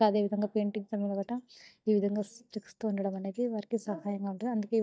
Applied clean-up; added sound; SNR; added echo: neural mask model DeepFilterNet 3.